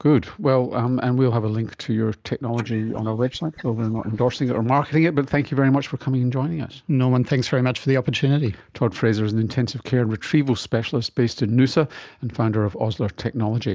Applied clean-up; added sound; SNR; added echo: neural mask model Resemble Enhance denoiser.